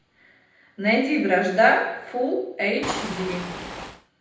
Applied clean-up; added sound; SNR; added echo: none; Waves, surf; 8 dB; reverberation time 0.8 s.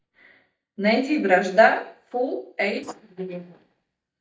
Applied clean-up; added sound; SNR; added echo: neural mask model DeepFilterNet 3.